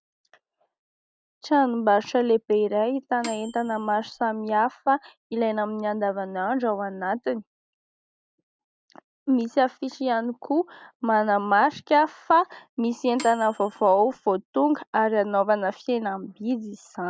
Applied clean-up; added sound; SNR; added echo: none; Microwave oven / Bell; 18 dB; none.